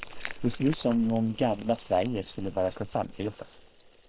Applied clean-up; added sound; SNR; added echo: neural separator model SepFormer WHAM!.